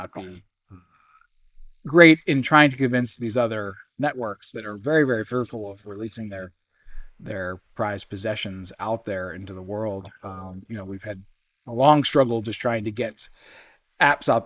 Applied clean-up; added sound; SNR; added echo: neural mask model Resemble Enhance denoiser.